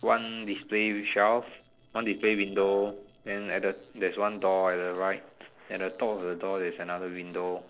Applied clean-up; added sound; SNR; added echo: neural separator model SepFormer DNS4.